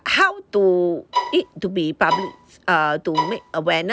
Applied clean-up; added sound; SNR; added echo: none; Bowed string instrument; 4 dB; none.